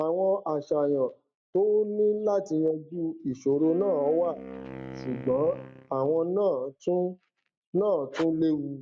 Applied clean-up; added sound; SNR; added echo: neural mask model RNNoise.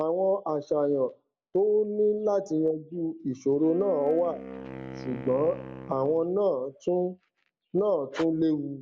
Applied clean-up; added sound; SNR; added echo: none; Wind instrument, woodwind instrument; 14 dB; none.